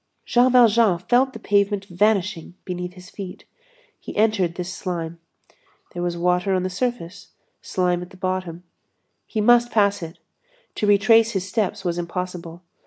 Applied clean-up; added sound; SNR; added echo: none; none; none; none.